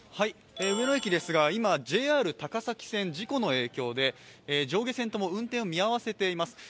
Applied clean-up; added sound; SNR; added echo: none; none; none; none.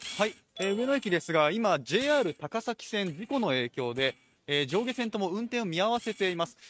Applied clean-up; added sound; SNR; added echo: neural mask model RNNoise.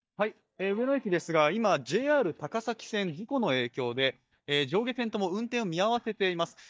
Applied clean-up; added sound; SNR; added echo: neural mask model DeepFilterNet 3.